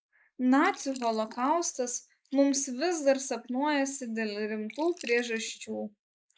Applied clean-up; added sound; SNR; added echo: neural mask model Resemble Enhance denoiser.